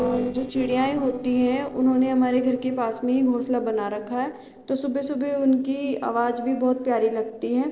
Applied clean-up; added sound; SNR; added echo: neural separator model SepFormer DNS4.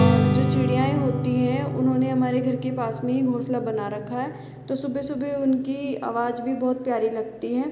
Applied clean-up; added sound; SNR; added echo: none; Strum; 2 dB; none.